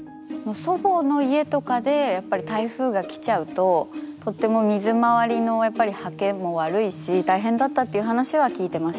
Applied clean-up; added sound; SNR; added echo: none; none; none; none.